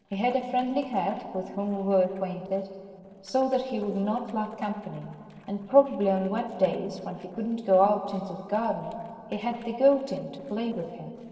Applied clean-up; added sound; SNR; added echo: neural separator model SepFormer DNS4.